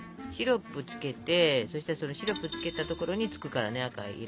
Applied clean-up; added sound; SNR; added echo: none; none; none; none.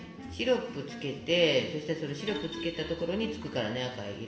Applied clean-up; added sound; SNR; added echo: none; none; none; reverberation time 1.2 s.